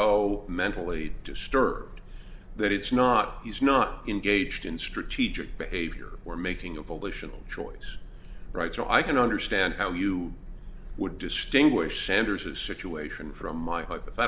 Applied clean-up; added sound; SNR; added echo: none; none; none; none.